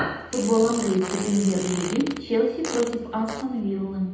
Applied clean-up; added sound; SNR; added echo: none; Fart; 11 dB; reverberation time 0.8 s.